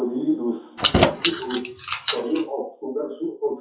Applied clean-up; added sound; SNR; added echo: classical method WPE with log-MMSE.